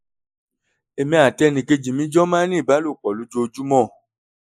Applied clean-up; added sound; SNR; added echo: neural mask model Resemble Enhance denoiser.